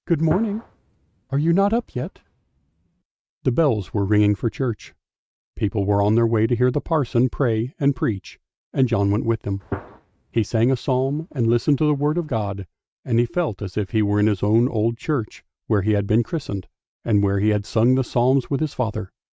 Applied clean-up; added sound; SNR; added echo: neural mask model RNNoise.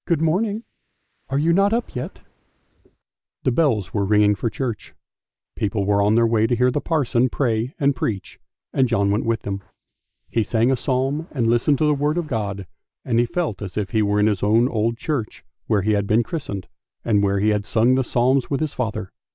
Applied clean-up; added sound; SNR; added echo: neural mask model Resemble Enhance denoiser.